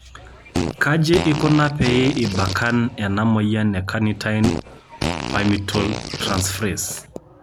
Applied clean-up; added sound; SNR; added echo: none; Fart; 7 dB; none.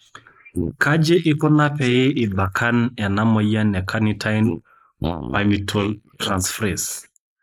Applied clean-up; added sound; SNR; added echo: neural mask model Resemble Enhance denoiser.